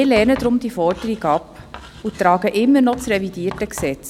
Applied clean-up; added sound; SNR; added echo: none; Writing; 18 dB; none.